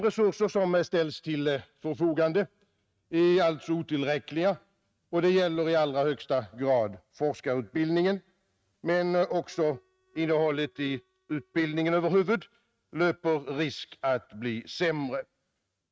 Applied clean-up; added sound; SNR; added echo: neural mask model RNNoise.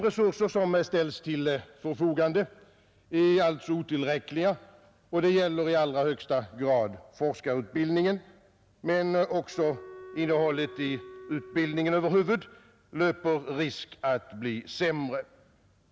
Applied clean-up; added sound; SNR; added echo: none; Wind instrument, woodwind instrument; 18 dB; none.